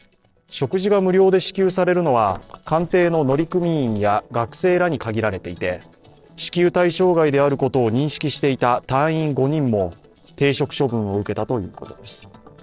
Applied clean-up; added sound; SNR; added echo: neural separator model SepFormer DNS4.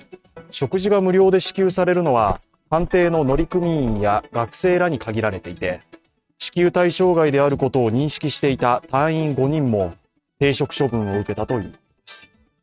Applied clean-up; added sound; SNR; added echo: neural mask model RNNoise.